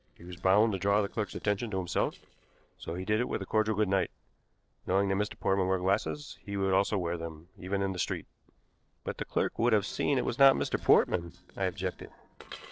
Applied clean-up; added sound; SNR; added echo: neural separator model SepFormer DNS4.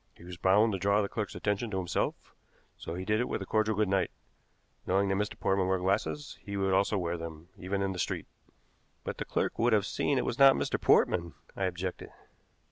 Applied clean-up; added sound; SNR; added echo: none; none; none; none.